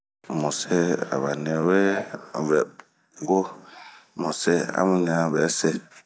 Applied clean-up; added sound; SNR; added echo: none; none; none; none.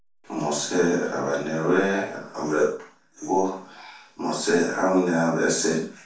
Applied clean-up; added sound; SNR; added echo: none; none; none; reverberation time 0.3 s.